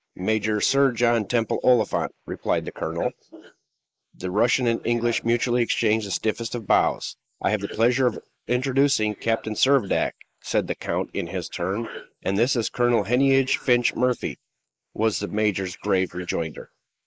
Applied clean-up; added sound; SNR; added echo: neural mask model Resemble Enhance denoiser.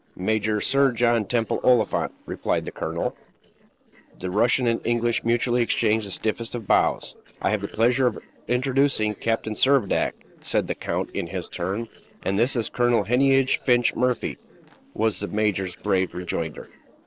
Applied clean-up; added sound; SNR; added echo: neural separator model SepFormer DNS4.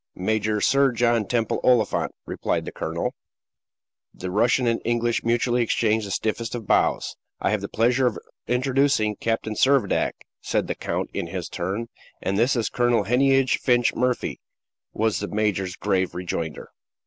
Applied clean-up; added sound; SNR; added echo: none; none; none; none.